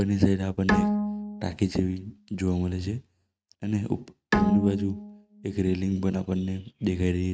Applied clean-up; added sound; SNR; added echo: neural mask model RNNoise.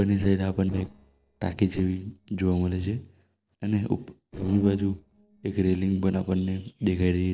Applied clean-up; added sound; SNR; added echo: neural separator model SepFormer DNS4.